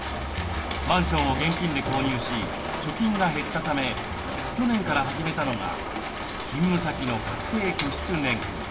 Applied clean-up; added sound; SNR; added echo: none; Rain; 3 dB; reverberation time 1.5 s.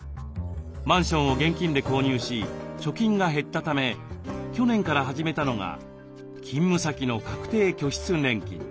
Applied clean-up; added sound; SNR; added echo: none; none; none; none.